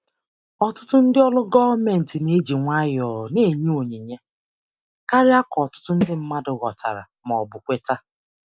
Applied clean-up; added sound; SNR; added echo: neural mask model DeepFilterNet 3.